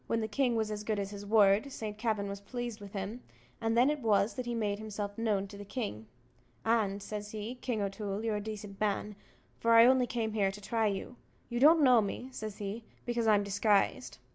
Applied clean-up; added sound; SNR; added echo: none; none; none; none.